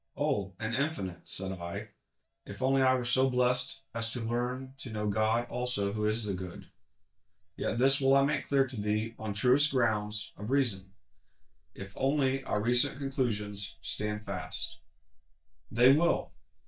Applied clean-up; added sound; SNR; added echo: neural mask model DeepFilterNet 3.